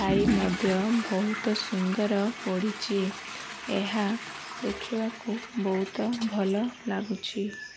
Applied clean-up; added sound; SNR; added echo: none; Toilet flush / Water; 8 dB; none.